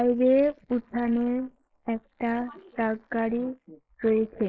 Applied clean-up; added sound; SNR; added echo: neural mask model Resemble Enhance denoiser.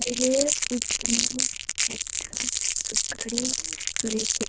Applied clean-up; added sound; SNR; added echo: neural diffusion model UNIVERSE++.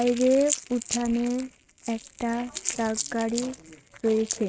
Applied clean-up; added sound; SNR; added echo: neural mask model RNNoise.